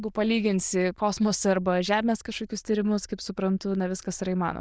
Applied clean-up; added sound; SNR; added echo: neural diffusion model UNIVERSE++.